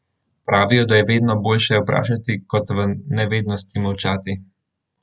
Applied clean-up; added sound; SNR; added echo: none; none; none; none.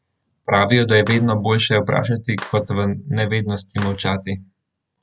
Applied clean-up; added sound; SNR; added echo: none; Clapping; 19 dB; none.